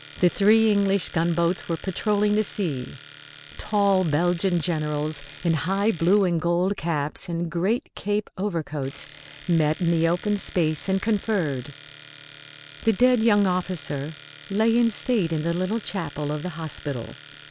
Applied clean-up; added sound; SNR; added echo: none; Domestic sounds, home sounds; 19 dB; none.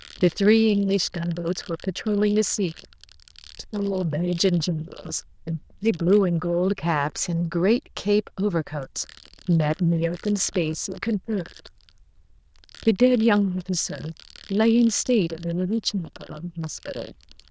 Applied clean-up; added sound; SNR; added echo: neural diffusion model UNIVERSE++.